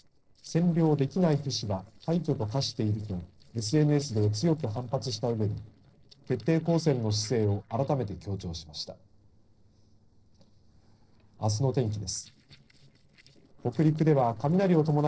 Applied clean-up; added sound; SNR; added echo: neural separator model SepFormer DNS4.